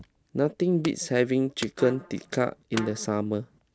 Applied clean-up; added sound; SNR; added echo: none; Wood / Domestic sounds, home sounds + Trumpet; 16 dB; none.